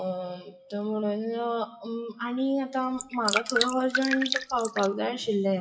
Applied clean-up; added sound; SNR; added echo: classical method WPE with log-MMSE.